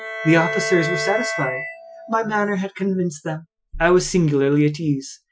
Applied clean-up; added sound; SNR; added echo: classical method Wiener filter.